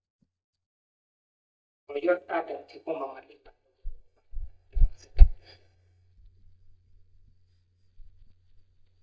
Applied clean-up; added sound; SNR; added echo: neural mask model DeepFilterNet 3.